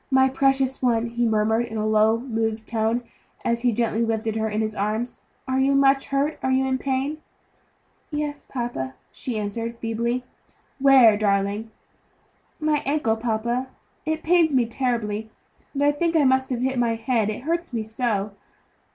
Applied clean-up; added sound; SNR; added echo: none; none; none; none.